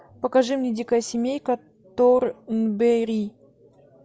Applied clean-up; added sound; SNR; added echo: none; none; none; none.